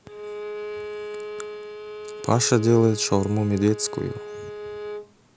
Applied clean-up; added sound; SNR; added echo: none; Bowed string instrument; 10 dB; none.